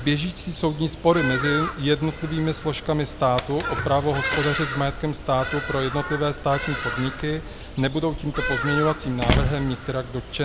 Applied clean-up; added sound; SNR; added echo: none; Slam + Bird vocalization, bird call, bird song; 5 dB; none.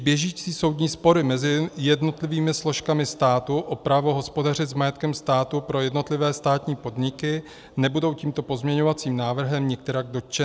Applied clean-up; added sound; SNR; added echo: none; none; none; none.